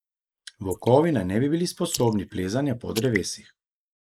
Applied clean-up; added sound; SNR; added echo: neural mask model Resemble Enhance denoiser.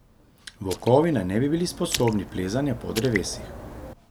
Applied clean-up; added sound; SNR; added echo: none; Raindrop; 11 dB; none.